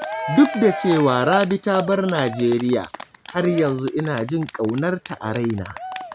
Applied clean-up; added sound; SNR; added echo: none; Cheering; 11 dB; none.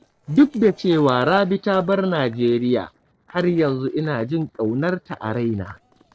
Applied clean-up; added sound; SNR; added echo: neural separator model SepFormer DNS4.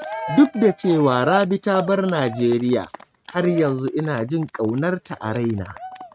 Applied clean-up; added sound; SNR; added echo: neural mask model RNNoise.